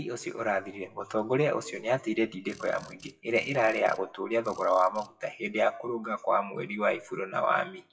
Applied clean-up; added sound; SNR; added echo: classical method WPE with log-MMSE.